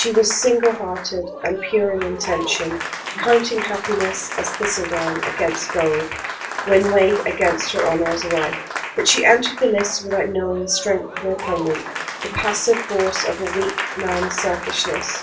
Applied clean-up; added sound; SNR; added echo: none; Applause; 7 dB; reverberation time 0.3 s.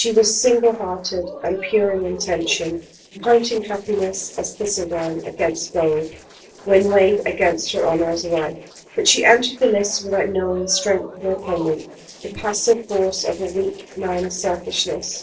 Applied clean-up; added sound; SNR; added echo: neural separator model SepFormer DNS4.